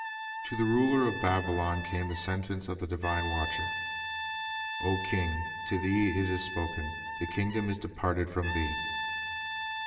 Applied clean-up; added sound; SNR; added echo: none; Brass instrument; 5 dB; reverberation time 2.0 s.